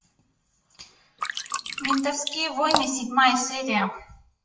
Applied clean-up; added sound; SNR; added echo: classical method WPE with log-MMSE.